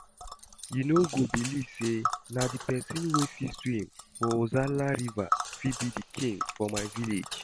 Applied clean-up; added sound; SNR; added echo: none; Tick; 7 dB; none.